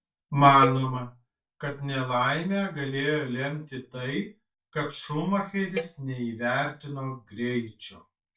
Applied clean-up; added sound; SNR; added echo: neural mask model DeepFilterNet 3.